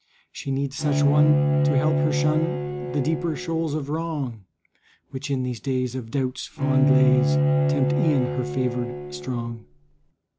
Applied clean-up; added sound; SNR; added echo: none; Bowed string instrument; -3 dB; none.